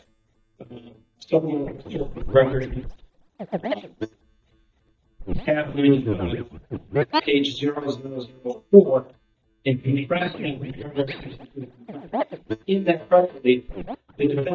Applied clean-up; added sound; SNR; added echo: neural mask model DeepFilterNet 3.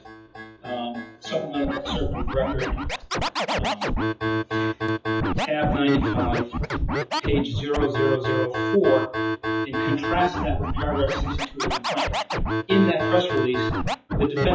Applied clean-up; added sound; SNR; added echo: classical method WPE with log-MMSE.